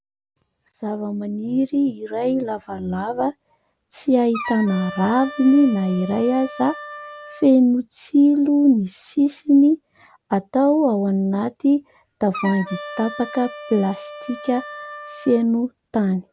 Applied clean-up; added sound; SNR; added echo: none; Wind instrument, woodwind instrument; 14 dB; none.